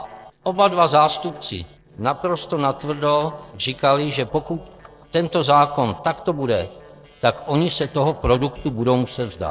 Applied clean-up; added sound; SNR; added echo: neural separator model SepFormer DNS4.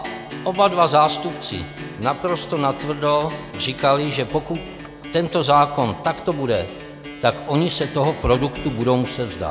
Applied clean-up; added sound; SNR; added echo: none; Acoustic guitar; 13 dB; none.